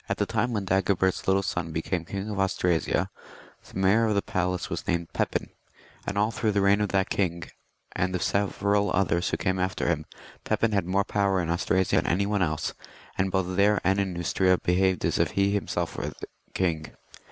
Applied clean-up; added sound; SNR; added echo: none; none; none; none.